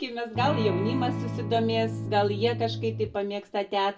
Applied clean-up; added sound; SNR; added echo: none; Electric guitar / Strum; 4 dB; reverberation time 0.1 s.